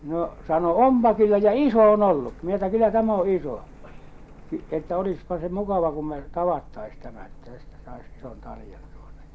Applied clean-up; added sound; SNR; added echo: none; Printer; 18 dB; none.